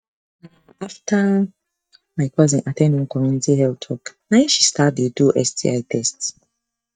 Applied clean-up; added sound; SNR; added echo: neural mask model DeepFilterNet 3.